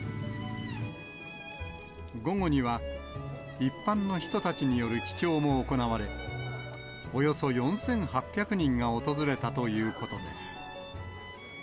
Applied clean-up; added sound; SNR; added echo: none; none; none; none.